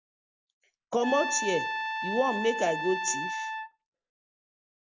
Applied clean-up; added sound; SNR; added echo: none; Trumpet; 2 dB; none.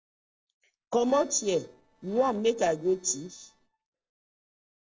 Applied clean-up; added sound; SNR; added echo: neural separator model SepFormer DNS4.